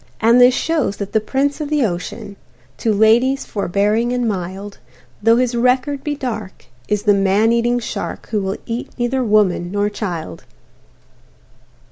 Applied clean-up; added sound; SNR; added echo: none; none; none; none.